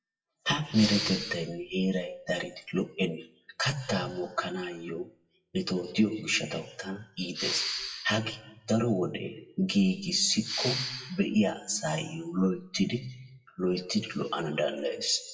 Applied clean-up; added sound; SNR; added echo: classical method WPE with log-MMSE.